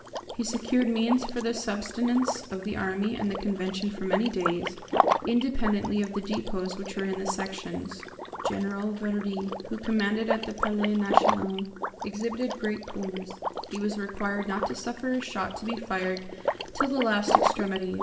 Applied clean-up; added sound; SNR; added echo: none; Liquid; 3 dB; reverberation time 1.2 s.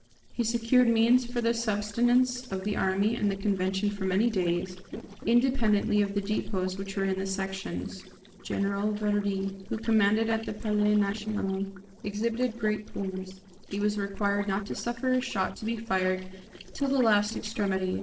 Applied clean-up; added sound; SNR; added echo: neural separator model SepFormer DNS4.